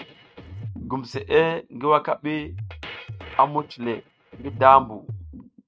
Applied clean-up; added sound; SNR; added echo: neural mask model RNNoise.